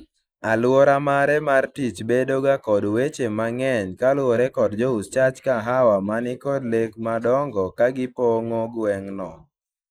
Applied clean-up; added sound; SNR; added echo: neural mask model Resemble Enhance denoiser.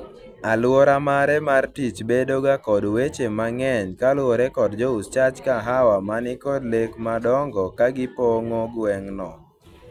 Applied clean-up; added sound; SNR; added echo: none; none; none; none.